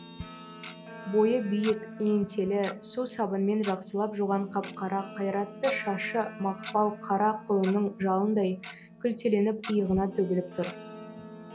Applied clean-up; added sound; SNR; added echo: none; Guitar + Tick-tock; 14 dB; none.